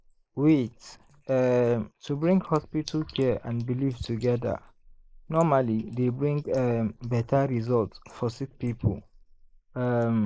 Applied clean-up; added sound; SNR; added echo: neural mask model Resemble Enhance denoiser.